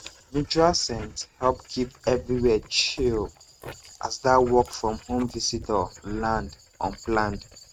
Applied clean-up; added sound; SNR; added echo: neural mask model RNNoise.